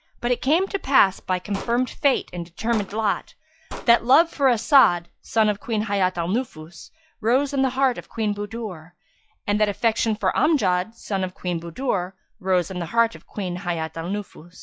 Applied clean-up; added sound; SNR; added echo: classical method log-MMSE.